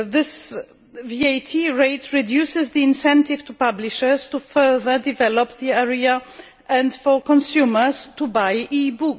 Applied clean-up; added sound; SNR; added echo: none; none; none; none.